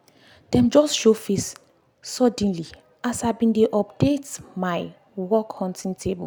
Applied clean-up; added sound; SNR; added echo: none; none; none; none.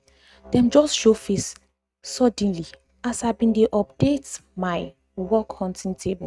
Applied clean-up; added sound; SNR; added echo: neural mask model RNNoise.